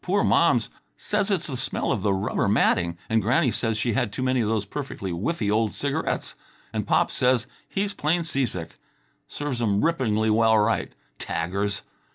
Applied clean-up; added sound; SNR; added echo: none; none; none; none.